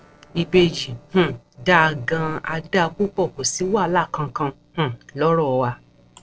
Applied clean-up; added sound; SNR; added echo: neural separator model SepFormer DNS4.